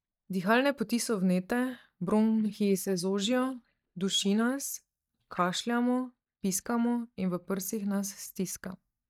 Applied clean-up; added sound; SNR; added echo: neural mask model DeepFilterNet 3.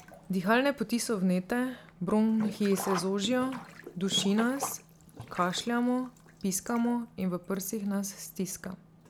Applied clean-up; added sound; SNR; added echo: none; Sink (filling or washing); 15 dB; none.